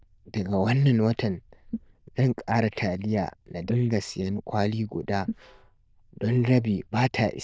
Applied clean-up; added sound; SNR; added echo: neural diffusion model UNIVERSE++.